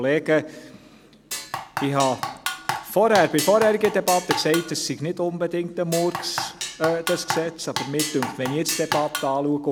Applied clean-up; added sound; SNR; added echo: none; Drum kit; 7 dB; none.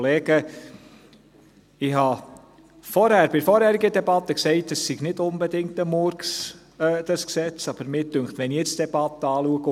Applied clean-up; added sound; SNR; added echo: none; none; none; none.